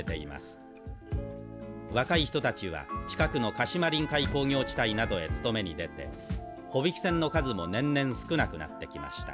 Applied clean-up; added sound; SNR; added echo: none; Wind; 11 dB; none.